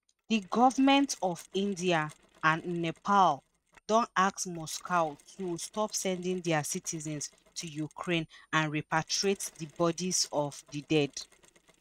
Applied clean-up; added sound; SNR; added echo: neural mask model RNNoise.